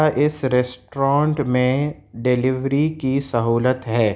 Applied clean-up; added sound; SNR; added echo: none; none; none; none.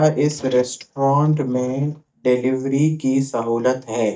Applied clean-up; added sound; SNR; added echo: neural mask model DeepFilterNet 3.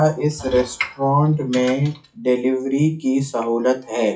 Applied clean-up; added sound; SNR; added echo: classical method WPE with log-MMSE.